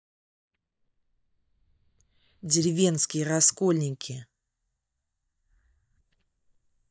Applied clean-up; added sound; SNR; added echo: neural mask model DeepFilterNet 3.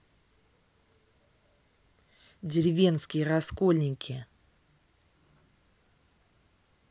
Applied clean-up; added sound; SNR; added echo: none; none; none; none.